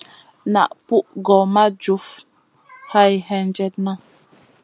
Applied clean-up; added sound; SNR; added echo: none; none; none; none.